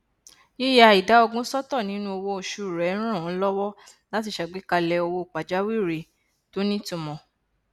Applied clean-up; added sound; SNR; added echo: none; none; none; none.